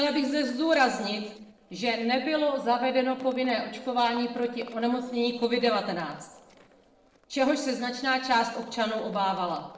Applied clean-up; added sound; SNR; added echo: neural separator model SepFormer DNS4.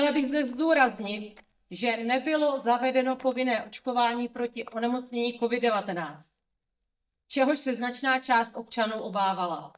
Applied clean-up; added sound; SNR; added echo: neural mask model DeepFilterNet 3.